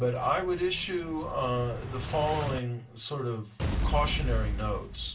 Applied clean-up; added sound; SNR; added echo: none; Explosion; 3 dB; reverberation time 0.2 s.